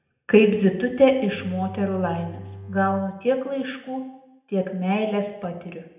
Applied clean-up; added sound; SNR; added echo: none; Bowed string instrument; 15 dB; reverberation time 0.8 s.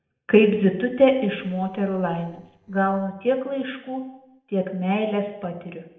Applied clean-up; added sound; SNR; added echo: neural separator model SepFormer DNS4.